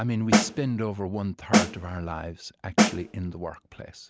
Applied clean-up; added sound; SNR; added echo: none; Snare drum; -4 dB; none.